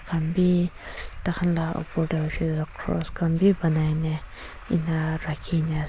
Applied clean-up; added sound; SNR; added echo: none; Truck; 13 dB; none.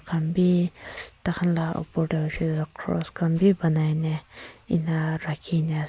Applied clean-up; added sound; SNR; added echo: none; none; none; none.